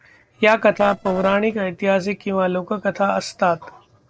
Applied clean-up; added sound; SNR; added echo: neural separator model SepFormer DNS4.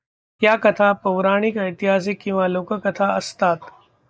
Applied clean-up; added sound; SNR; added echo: neural mask model DeepFilterNet 3.